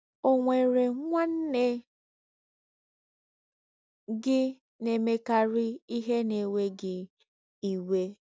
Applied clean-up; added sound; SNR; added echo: none; none; none; none.